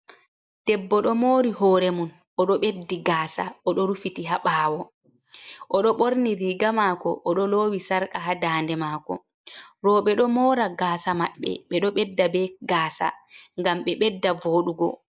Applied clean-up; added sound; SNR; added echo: neural mask model Resemble Enhance denoiser.